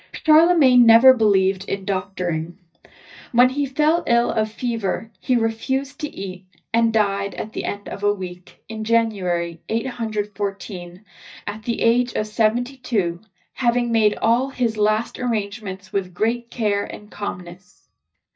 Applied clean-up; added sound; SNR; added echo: neural mask model DeepFilterNet 3.